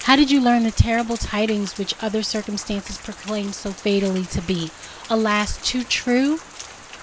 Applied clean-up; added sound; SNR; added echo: none; Rain; 17 dB; none.